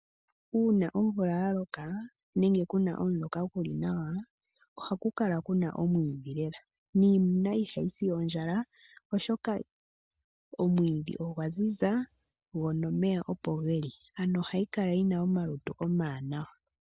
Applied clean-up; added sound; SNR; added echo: none; none; none; none.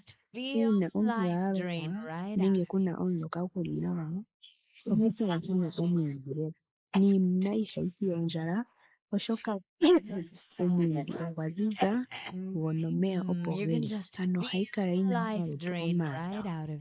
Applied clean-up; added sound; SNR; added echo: neural mask model Resemble Enhance denoiser.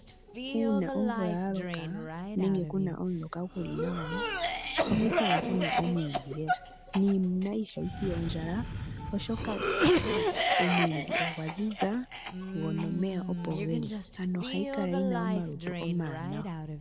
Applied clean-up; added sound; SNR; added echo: none; Cough; 0 dB; none.